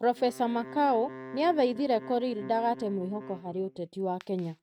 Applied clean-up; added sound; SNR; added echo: neural mask model RNNoise.